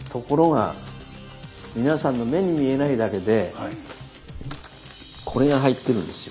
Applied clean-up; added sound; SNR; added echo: none; Buzz; 14 dB; none.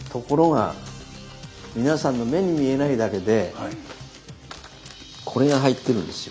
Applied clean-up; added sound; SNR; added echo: none; none; none; none.